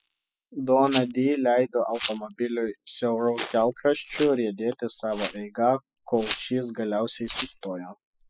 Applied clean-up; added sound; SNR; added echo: classical method spectral subtraction.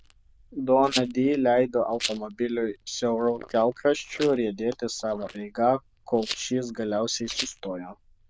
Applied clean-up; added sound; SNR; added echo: neural diffusion model UNIVERSE++.